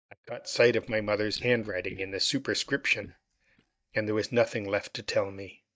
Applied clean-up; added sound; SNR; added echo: neural mask model DeepFilterNet 3.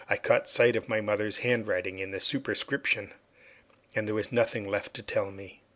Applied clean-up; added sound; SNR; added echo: none; none; none; none.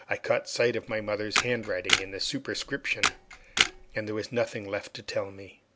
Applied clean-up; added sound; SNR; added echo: none; Camera; -1 dB; none.